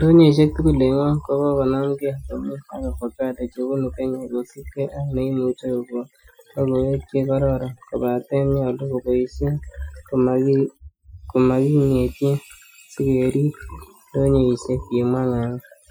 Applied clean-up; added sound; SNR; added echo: classical method Wiener filter.